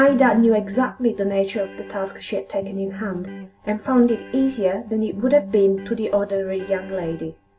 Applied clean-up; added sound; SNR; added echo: none; Electric guitar; 16 dB; none.